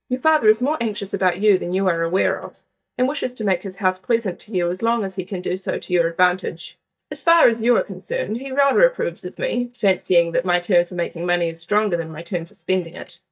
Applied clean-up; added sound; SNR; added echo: neural mask model DeepFilterNet 3.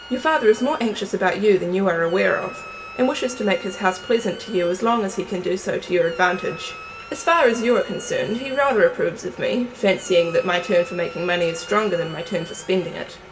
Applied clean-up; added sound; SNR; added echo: none; Squeak; 19 dB; reverberation time 1.3 s.